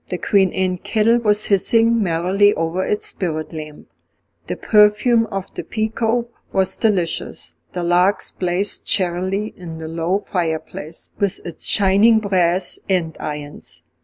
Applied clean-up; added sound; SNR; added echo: none; none; none; none.